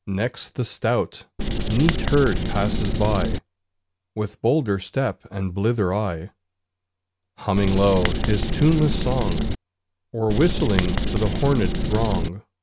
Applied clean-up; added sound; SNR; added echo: none; Writing; -1 dB; none.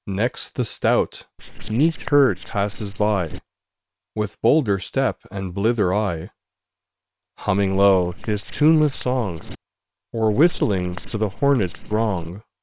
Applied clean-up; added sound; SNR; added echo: neural separator model SepFormer WHAM!.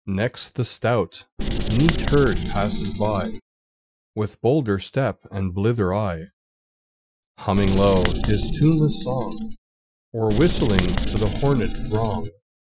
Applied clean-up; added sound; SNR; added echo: classical method Wiener filter.